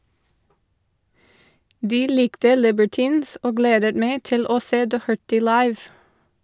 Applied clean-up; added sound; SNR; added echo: none; none; none; none.